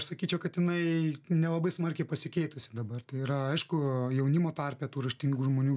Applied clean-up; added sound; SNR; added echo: none; none; none; none.